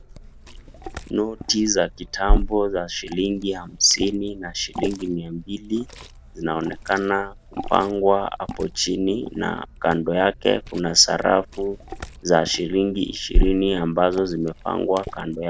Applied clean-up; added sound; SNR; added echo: none; Liquid; 5 dB; none.